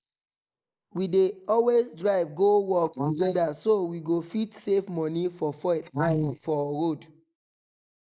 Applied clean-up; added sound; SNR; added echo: neural mask model Resemble Enhance denoiser.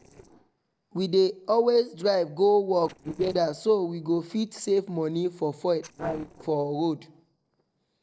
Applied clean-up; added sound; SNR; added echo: neural separator model SepFormer DNS4.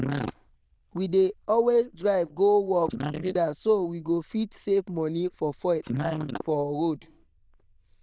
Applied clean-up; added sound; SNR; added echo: neural diffusion model UNIVERSE++.